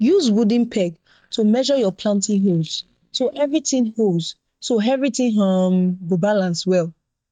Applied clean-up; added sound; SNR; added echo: neural mask model DeepFilterNet 3.